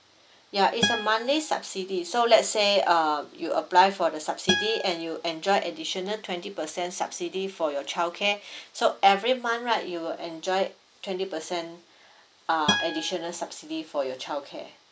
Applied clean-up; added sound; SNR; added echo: none; Acoustic guitar; 6 dB; none.